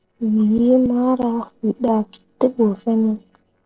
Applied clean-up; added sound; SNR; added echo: neural separator model SepFormer DNS4.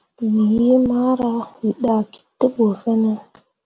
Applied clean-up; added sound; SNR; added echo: none; none; none; none.